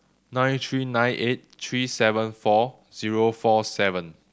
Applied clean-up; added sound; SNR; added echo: none; none; none; none.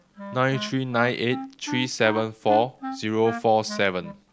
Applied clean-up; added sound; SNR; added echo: none; Wind instrument, woodwind instrument; 12 dB; none.